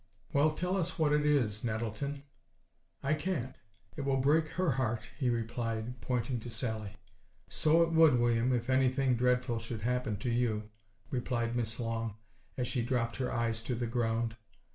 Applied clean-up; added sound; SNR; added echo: none; none; none; none.